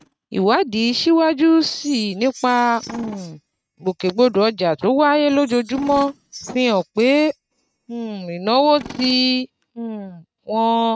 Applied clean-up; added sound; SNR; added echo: neural mask model RNNoise.